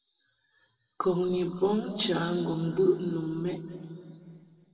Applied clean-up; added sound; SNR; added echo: none; none; none; reverberation time 2.5 s.